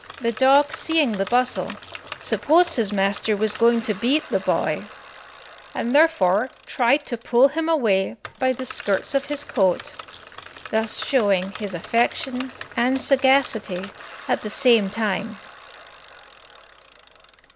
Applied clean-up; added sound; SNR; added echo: none; Bicycle; 17 dB; none.